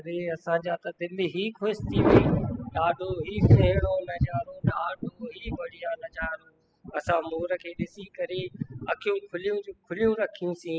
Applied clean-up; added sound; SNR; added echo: classical method spectral subtraction.